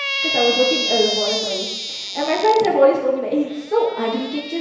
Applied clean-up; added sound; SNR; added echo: none; Squeak; 6 dB; reverberation time 1.0 s.